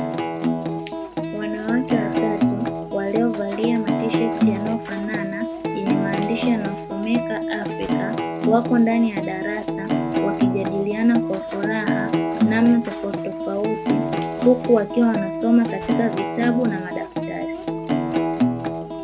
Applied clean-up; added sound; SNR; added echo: none; Acoustic guitar; 0 dB; none.